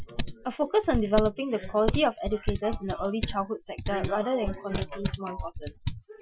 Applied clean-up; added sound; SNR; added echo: classical method Wiener filter.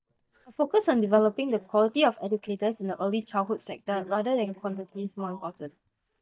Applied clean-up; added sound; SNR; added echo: neural mask model DeepFilterNet 3.